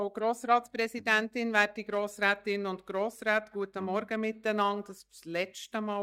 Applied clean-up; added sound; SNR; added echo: neural mask model DeepFilterNet 3.